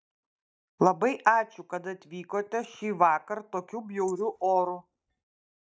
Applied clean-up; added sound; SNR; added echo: neural mask model DeepFilterNet 3.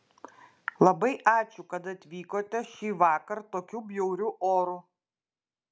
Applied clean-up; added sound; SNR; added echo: none; none; none; none.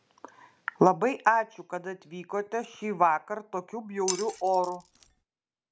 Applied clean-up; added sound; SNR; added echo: none; Glass; 10 dB; none.